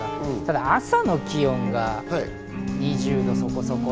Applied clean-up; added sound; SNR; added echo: none; Bowed string instrument; 4 dB; none.